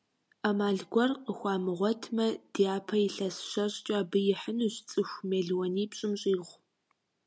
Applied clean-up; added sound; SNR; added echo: none; none; none; none.